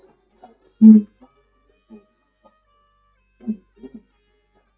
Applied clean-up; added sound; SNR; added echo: neural mask model DeepFilterNet 3.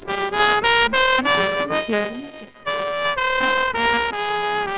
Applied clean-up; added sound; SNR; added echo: neural separator model SepFormer WHAMR!.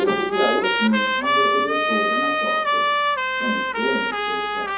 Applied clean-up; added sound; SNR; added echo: none; Trumpet; -4 dB; reverberation time 0.6 s.